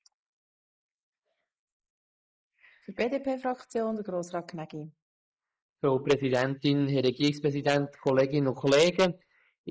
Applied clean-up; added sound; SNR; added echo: neural mask model Resemble Enhance denoiser.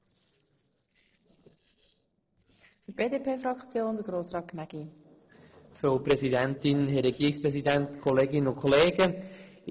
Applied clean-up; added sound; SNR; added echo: neural separator model SepFormer DNS4.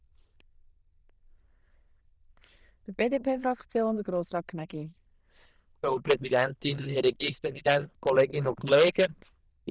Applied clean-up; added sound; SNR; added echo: neural diffusion model UNIVERSE++.